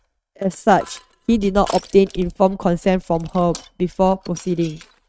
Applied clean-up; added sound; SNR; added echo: neural mask model RNNoise.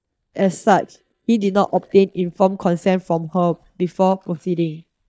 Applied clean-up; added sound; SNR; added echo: neural mask model DeepFilterNet 3.